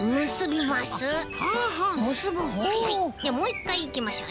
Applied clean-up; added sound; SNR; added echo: none; Bird; 12 dB; none.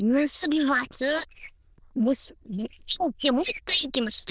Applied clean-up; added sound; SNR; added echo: neural diffusion model UNIVERSE++.